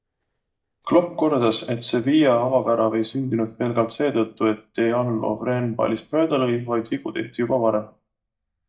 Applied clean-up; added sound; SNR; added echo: neural mask model DeepFilterNet 3.